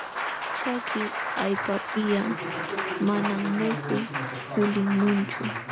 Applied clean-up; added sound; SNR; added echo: none; Applause; 4 dB; none.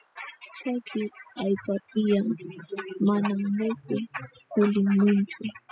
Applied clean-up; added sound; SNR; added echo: classical method spectral subtraction.